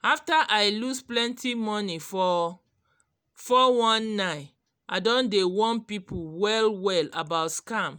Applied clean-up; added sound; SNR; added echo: none; none; none; none.